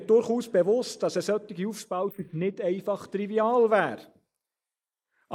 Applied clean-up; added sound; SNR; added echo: neural mask model Resemble Enhance denoiser.